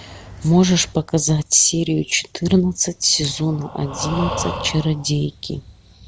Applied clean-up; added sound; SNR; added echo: none; Breathing; 11 dB; none.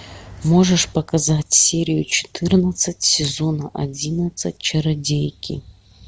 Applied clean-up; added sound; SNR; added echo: none; none; none; none.